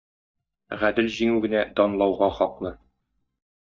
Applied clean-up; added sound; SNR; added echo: neural mask model DeepFilterNet 3.